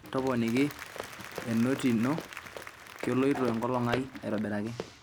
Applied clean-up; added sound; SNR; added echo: none; Run + Applause; 12 dB; none.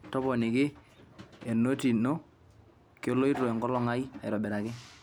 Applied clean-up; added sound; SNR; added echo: none; none; none; none.